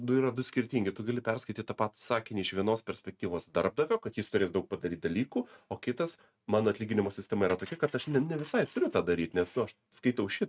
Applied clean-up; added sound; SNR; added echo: neural mask model RNNoise.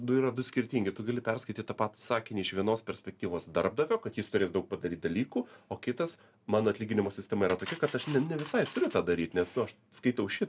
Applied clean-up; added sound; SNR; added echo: none; Cutlery, silverware; 17 dB; none.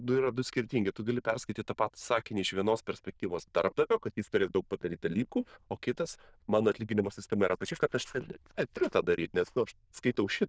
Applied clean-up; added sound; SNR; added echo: neural diffusion model UNIVERSE++.